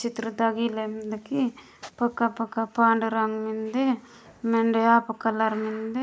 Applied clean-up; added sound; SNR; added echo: none; none; none; none.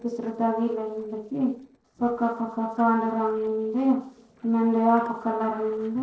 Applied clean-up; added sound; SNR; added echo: neural separator model SepFormer DNS4.